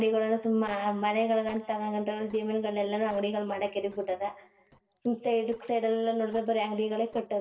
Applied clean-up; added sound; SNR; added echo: neural separator model SepFormer DNS4.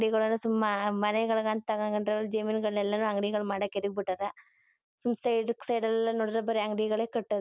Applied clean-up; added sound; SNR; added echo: none; none; none; none.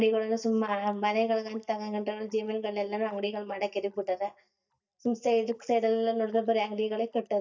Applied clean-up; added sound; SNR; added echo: neural mask model DeepFilterNet 3.